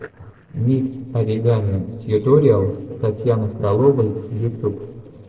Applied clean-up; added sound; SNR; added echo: neural separator model SepFormer DNS4.